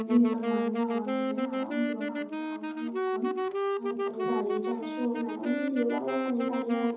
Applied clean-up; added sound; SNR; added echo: none; Wind instrument, woodwind instrument; 0 dB; reverberation time 0.6 s.